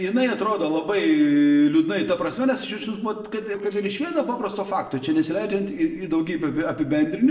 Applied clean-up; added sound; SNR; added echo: neural separator model SepFormer DNS4.